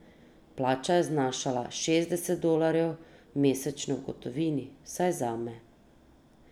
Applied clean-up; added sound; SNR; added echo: none; none; none; none.